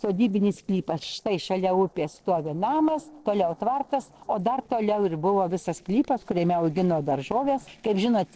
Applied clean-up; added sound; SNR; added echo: neural separator model SepFormer DNS4.